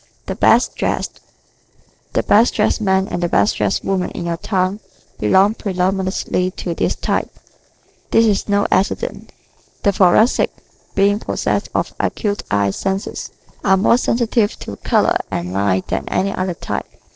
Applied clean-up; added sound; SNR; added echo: neural separator model SepFormer DNS4.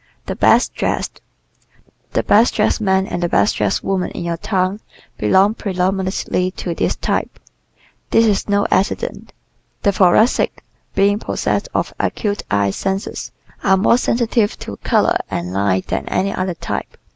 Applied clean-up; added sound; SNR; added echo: none; none; none; none.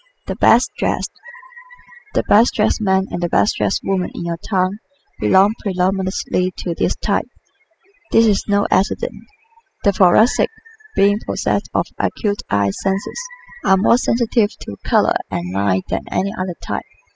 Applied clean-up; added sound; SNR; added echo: classical method spectral subtraction.